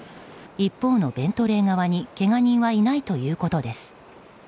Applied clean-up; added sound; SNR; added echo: none; none; none; none.